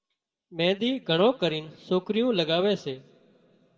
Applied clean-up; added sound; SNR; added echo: none; none; none; reverberation time 1.3 s.